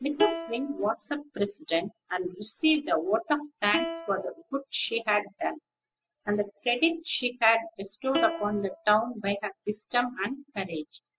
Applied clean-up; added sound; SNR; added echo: classical method spectral subtraction.